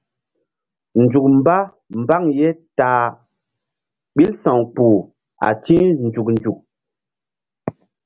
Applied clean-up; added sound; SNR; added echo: none; none; none; none.